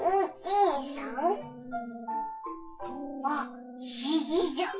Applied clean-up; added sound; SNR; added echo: classical method WPE with log-MMSE.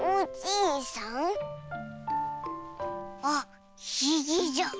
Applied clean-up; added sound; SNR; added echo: none; none; none; none.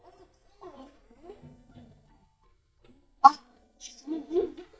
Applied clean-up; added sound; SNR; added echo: neural mask model DeepFilterNet 3.